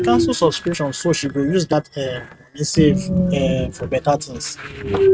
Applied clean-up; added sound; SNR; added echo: neural mask model RNNoise.